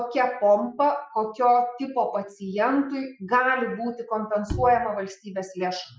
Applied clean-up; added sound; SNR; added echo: classical method Wiener filter.